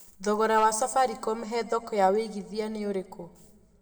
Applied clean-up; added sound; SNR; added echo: none; none; none; reverberation time 0.9 s.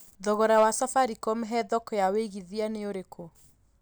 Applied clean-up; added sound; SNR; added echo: none; none; none; none.